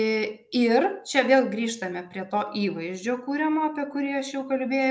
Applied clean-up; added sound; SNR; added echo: none; none; none; none.